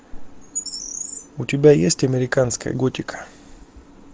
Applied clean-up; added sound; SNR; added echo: none; Bird; 12 dB; none.